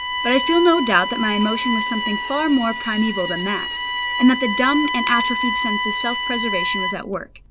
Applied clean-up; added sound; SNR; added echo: none; Bowed string instrument; 3 dB; none.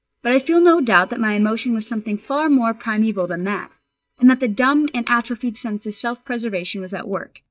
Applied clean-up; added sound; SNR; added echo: neural mask model DeepFilterNet 3.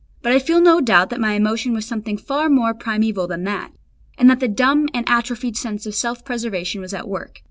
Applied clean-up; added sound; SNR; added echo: none; none; none; none.